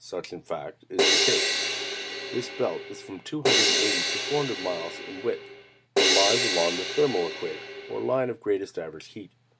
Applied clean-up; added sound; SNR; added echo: none; Crash cymbal; -3 dB; none.